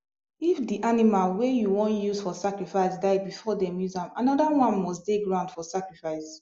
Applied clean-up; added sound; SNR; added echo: none; none; none; none.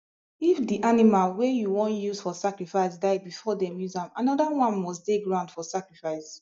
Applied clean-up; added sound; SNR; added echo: neural mask model DeepFilterNet 3.